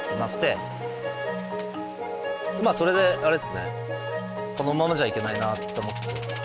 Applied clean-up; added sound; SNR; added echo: none; none; none; none.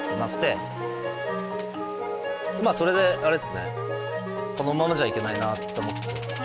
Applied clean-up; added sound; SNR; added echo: none; Wind instrument, woodwind instrument; 11 dB; none.